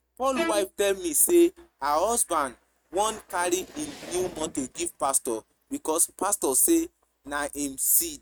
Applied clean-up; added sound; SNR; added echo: neural mask model RNNoise.